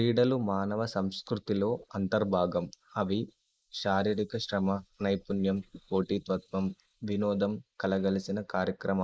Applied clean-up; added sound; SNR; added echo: neural mask model Resemble Enhance denoiser.